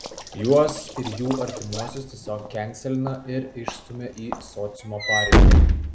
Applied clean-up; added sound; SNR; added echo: none; Walk, footsteps / Slam; -5 dB; none.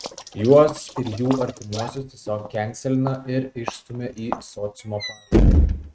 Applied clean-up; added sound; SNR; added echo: neural mask model RNNoise.